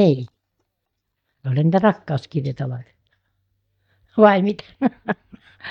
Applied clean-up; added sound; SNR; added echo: neural mask model DeepFilterNet 3.